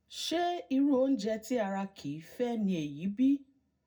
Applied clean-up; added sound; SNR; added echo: none; none; none; reverberation time 0.4 s.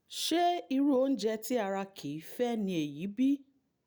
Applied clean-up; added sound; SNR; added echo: none; none; none; none.